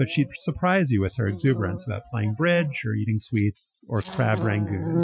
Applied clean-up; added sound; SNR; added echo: classical method Wiener filter.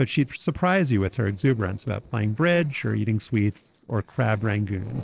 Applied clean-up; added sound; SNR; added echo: neural separator model SepFormer DNS4.